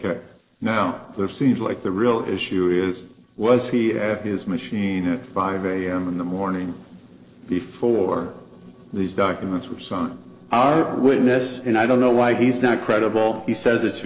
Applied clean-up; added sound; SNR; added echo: neural separator model SepFormer DNS4.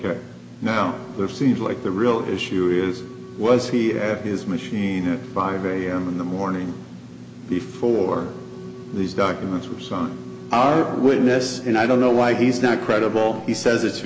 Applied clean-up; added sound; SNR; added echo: none; Wind instrument, woodwind instrument; 20 dB; reverberation time 0.5 s.